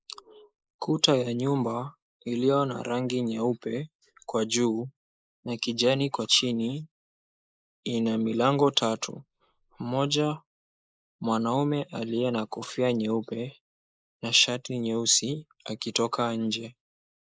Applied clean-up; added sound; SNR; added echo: neural mask model Resemble Enhance denoiser.